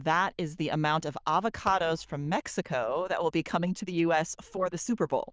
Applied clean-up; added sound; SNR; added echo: neural diffusion model UNIVERSE++.